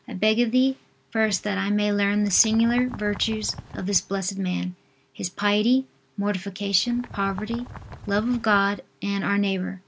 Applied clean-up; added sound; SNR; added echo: none; Bird; 16 dB; none.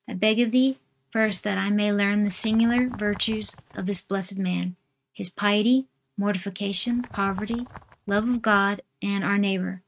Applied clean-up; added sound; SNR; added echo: neural mask model RNNoise.